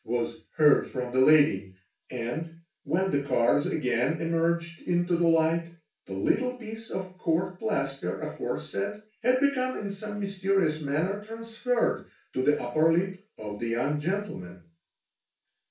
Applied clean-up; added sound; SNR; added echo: none; none; none; reverberation time 0.3 s.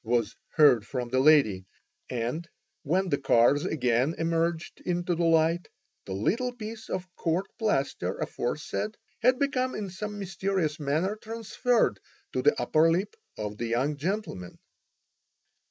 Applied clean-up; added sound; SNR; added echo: none; none; none; none.